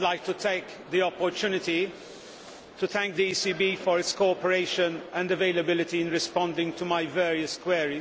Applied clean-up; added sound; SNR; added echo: none; none; none; none.